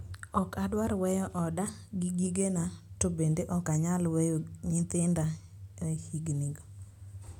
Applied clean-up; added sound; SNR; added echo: none; none; none; none.